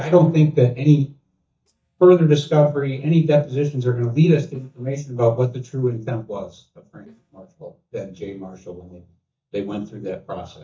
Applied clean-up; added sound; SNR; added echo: neural mask model DeepFilterNet 3.